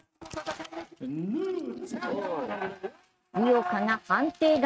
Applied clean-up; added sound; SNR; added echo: neural mask model RNNoise.